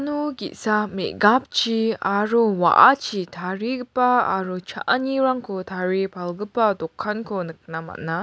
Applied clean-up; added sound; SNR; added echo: none; none; none; none.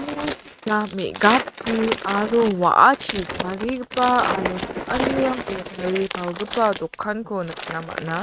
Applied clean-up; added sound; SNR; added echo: neural mask model RNNoise.